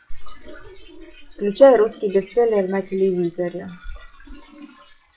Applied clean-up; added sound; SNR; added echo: classical method WPE with log-MMSE.